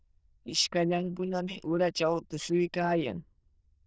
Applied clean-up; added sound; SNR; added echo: neural diffusion model UNIVERSE++.